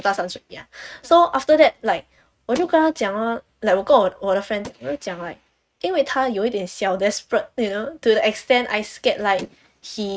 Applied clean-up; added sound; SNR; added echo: neural mask model RNNoise.